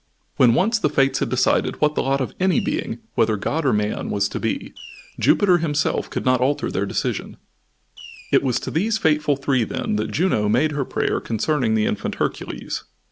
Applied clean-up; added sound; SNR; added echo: none; Fireworks; 19 dB; none.